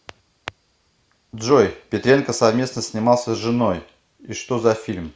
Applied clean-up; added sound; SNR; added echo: none; none; none; none.